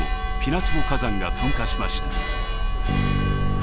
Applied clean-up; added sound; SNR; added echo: none; Church bell; -3 dB; none.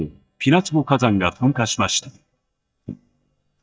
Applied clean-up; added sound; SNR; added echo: neural mask model DeepFilterNet 3.